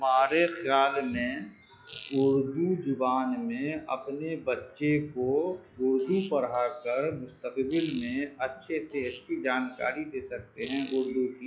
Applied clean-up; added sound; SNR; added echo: classical method log-MMSE.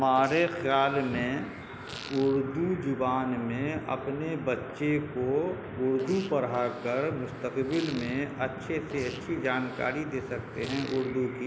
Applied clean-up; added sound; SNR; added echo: none; Fart; 18 dB; none.